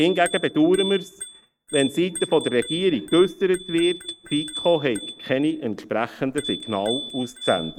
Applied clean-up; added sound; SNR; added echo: neural mask model RNNoise.